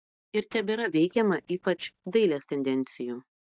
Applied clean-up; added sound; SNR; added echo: neural mask model DeepFilterNet 3.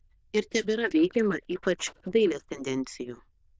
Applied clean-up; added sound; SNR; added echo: neural diffusion model UNIVERSE++.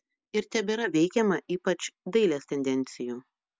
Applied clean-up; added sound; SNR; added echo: none; none; none; none.